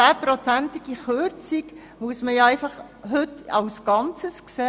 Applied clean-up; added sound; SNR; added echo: none; none; none; none.